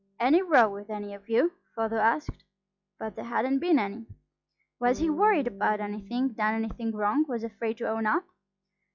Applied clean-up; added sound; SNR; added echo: classical method log-MMSE.